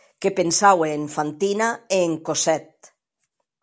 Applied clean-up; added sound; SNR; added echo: none; none; none; none.